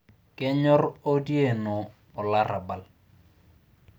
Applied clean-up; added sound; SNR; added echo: none; none; none; none.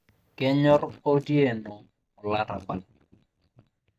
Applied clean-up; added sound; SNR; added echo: neural mask model DeepFilterNet 3.